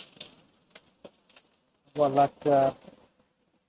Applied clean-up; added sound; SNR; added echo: neural mask model RNNoise.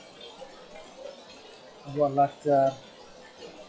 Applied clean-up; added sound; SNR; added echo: classical method log-MMSE.